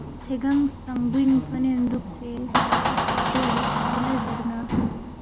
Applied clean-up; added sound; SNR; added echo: none; Door; 1 dB; none.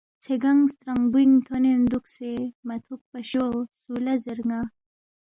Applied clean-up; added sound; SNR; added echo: none; none; none; none.